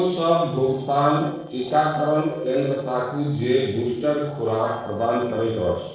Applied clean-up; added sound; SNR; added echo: neural separator model SepFormer DNS4.